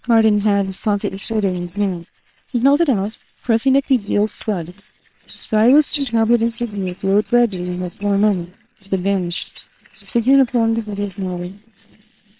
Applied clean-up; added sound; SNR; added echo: neural separator model SepFormer WHAM!.